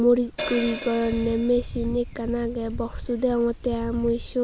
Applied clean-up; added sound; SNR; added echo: none; Hi-hat; 8 dB; none.